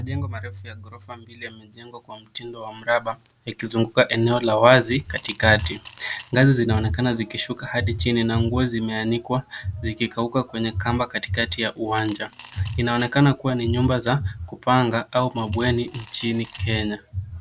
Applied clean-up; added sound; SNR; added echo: none; Coin (dropping) / Glass; 19 dB; none.